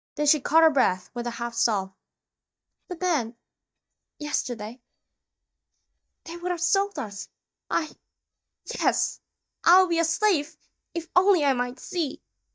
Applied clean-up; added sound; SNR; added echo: neural mask model DeepFilterNet 3.